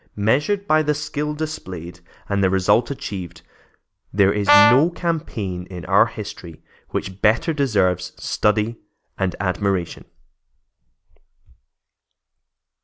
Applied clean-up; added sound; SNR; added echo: none; Brass instrument; -3 dB; none.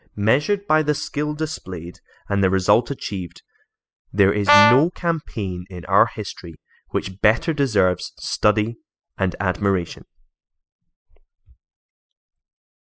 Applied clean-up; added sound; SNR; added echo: classical method spectral subtraction.